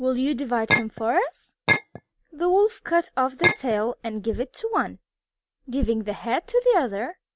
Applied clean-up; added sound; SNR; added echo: none; Chink, clink; 1 dB; none.